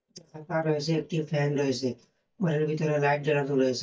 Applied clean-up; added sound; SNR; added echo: neural mask model DeepFilterNet 3.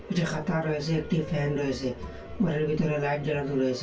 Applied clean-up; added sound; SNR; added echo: none; Wind instrument, woodwind instrument; 20 dB; reverberation time 0.1 s.